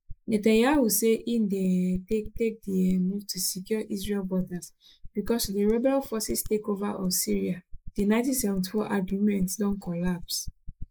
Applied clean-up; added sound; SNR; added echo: neural mask model Resemble Enhance denoiser.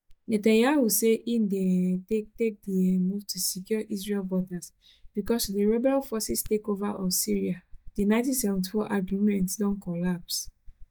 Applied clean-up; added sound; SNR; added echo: neural mask model DeepFilterNet 3.